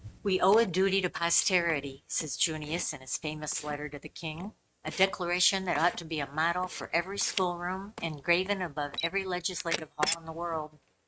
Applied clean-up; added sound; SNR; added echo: neural mask model RNNoise.